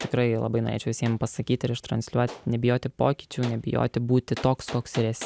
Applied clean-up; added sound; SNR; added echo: none; Gunshot, gunfire; 18 dB; none.